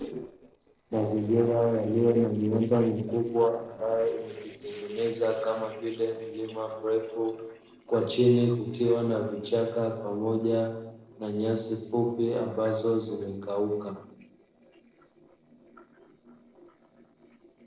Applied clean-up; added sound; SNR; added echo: neural separator model SepFormer DNS4.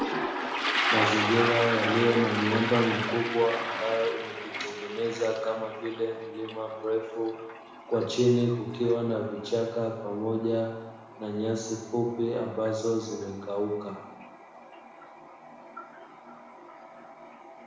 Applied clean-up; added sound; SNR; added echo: none; Toilet flush; 5 dB; reverberation time 1.0 s.